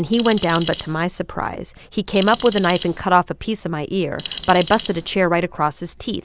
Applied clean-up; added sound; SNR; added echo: none; Alarm; 15 dB; none.